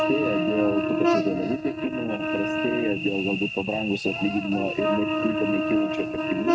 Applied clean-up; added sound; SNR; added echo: neural mask model RNNoise.